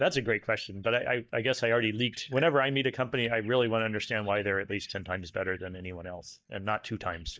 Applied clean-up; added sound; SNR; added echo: neural mask model DeepFilterNet 3.